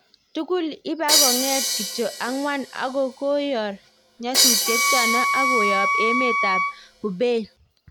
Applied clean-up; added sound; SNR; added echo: none; Crash cymbal + Wind instrument, woodwind instrument; -3 dB; none.